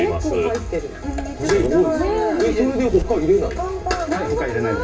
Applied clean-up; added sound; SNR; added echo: none; Zipper (clothing); 15 dB; reverberation time 0.2 s.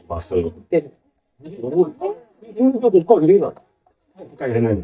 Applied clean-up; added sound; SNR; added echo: neural mask model DeepFilterNet 3.